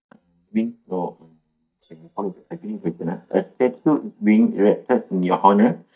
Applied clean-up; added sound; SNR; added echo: neural mask model DeepFilterNet 3.